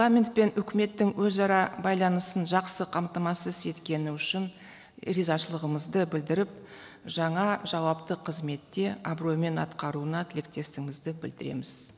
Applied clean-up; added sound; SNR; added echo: none; none; none; none.